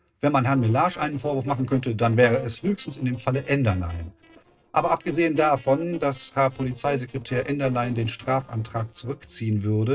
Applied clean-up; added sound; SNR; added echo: neural separator model SepFormer DNS4.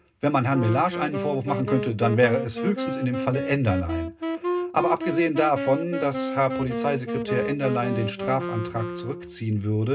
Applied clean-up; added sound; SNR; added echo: none; Wind instrument, woodwind instrument; 5 dB; reverberation time 0.2 s.